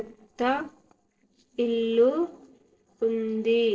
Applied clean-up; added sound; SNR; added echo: neural separator model SepFormer DNS4.